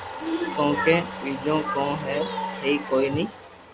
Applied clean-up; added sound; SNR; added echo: none; Domestic sounds, home sounds + Wind instrument, woodwind instrument; 10 dB; none.